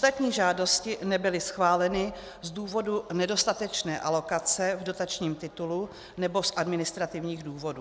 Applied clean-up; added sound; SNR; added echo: none; none; none; none.